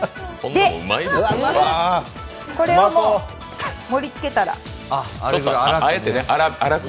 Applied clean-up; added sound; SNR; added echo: none; none; none; none.